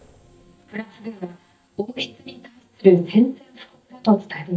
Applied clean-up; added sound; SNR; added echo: neural mask model DeepFilterNet 3.